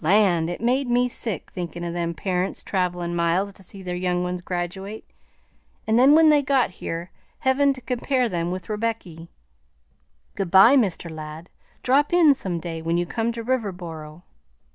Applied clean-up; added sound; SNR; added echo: none; none; none; none.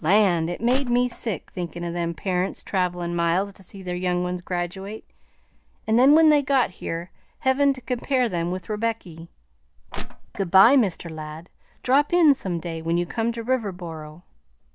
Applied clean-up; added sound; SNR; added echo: none; Crushing; 2 dB; none.